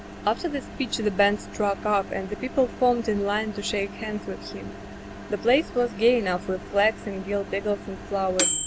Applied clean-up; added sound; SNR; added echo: none; Microwave oven; 9 dB; none.